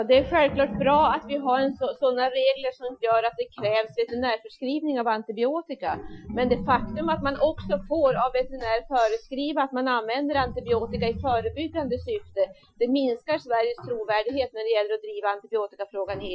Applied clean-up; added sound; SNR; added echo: classical method Wiener filter.